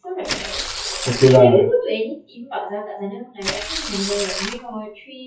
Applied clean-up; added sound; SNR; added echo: classical method WPE with log-MMSE.